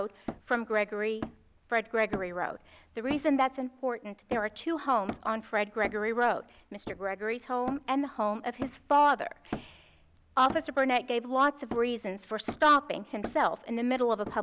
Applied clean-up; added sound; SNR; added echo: none; Hammer; 15 dB; none.